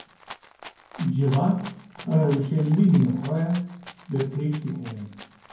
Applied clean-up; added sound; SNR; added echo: none; Rattle (instrument); 19 dB; reverberation time 0.9 s.